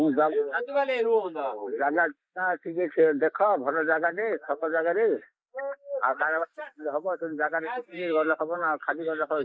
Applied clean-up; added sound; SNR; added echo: neural mask model Resemble Enhance denoiser.